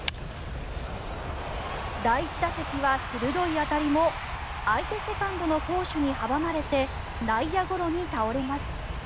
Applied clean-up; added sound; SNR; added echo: none; Animal; 8 dB; none.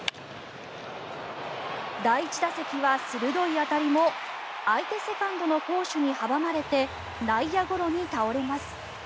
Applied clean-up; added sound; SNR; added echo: none; none; none; none.